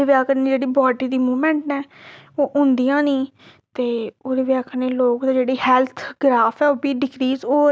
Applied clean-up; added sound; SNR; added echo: none; none; none; none.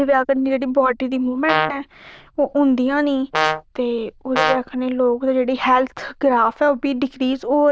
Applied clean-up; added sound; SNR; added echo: neural diffusion model UNIVERSE++.